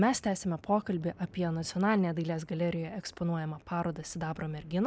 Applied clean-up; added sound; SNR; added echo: none; none; none; none.